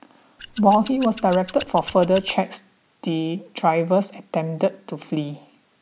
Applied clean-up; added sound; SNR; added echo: none; Scissors; 16 dB; none.